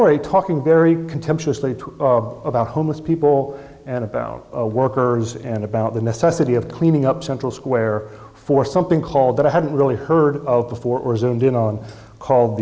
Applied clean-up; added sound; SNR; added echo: none; none; none; none.